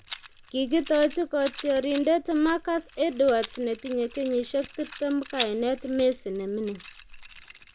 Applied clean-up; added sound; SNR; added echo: none; Rattle + Scissors; 15 dB; none.